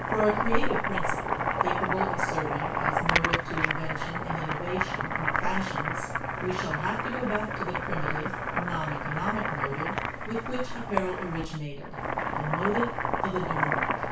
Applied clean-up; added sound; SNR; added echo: none; Boiling; -2 dB; reverberation time 0.3 s.